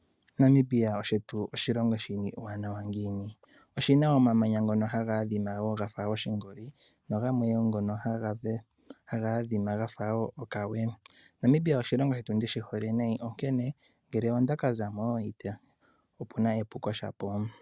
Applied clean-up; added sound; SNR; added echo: none; none; none; none.